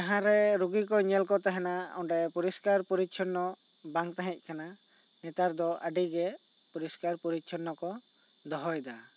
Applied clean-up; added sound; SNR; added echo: none; none; none; none.